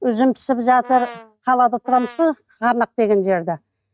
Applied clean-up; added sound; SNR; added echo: neural mask model RNNoise.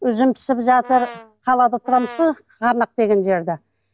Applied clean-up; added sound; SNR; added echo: none; Brass instrument; 19 dB; none.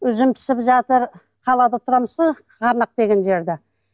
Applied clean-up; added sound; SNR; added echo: none; none; none; none.